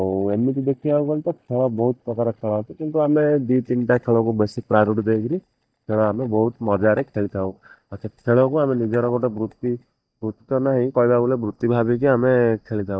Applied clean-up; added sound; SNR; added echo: neural mask model DeepFilterNet 3.